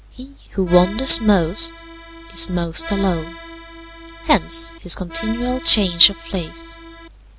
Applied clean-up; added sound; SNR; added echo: none; Accordion; 13 dB; none.